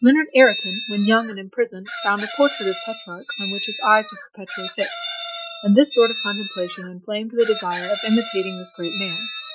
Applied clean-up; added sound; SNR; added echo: classical method Wiener filter.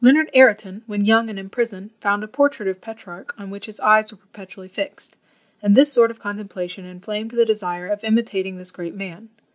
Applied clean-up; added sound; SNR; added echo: none; none; none; none.